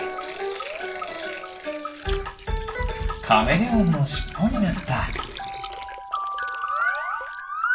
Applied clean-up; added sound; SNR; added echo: none; Water; 18 dB; reverberation time 0.8 s.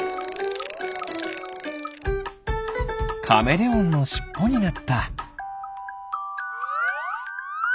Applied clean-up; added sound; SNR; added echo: none; none; none; none.